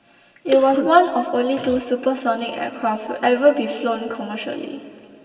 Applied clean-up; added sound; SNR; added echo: none; Cough; 13 dB; reverberation time 2.4 s.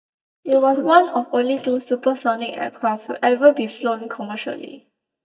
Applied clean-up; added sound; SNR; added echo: neural mask model DeepFilterNet 3.